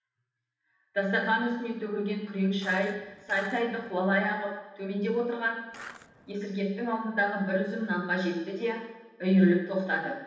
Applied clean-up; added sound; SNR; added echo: none; Skateboard; 17 dB; reverberation time 0.9 s.